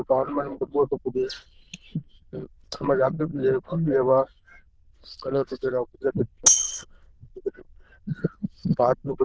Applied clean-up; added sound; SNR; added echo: neural diffusion model UNIVERSE++.